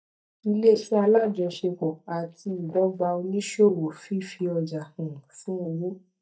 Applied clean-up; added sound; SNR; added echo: neural mask model DeepFilterNet 3.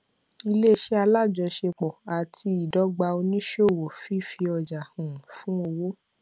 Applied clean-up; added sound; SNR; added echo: none; none; none; none.